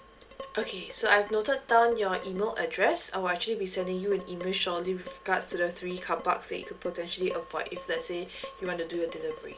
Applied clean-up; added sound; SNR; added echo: none; Dishes, pots, and pans; 16 dB; none.